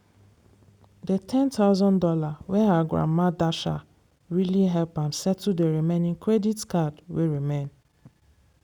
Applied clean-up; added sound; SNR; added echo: none; none; none; none.